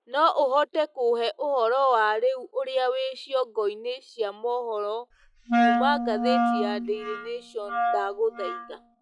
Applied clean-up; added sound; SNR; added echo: classical method log-MMSE.